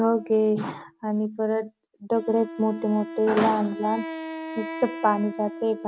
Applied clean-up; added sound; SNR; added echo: none; Wind instrument, woodwind instrument; 12 dB; none.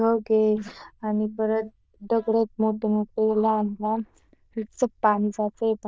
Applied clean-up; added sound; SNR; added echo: neural diffusion model UNIVERSE++.